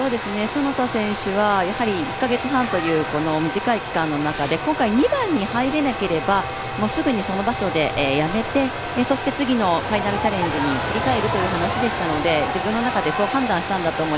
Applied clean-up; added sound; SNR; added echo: none; Domestic sounds, home sounds; 8 dB; none.